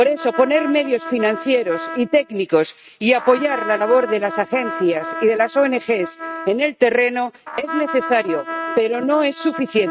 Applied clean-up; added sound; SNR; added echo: neural mask model RNNoise.